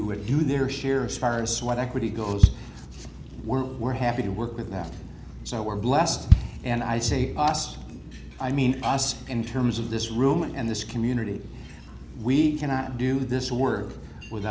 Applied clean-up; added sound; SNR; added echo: none; Bass drum; 1 dB; none.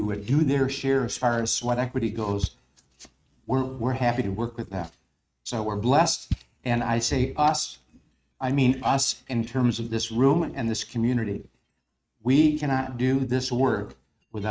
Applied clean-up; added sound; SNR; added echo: neural mask model RNNoise.